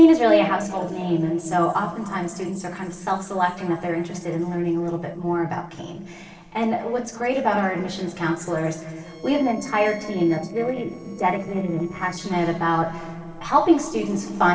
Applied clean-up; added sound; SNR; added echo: neural separator model SepFormer DNS4.